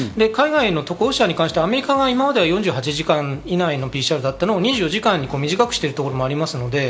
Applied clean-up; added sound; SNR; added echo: none; none; none; none.